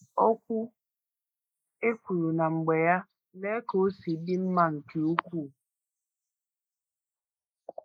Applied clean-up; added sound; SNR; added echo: neural mask model Resemble Enhance denoiser.